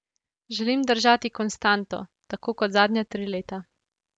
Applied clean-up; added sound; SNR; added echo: none; none; none; none.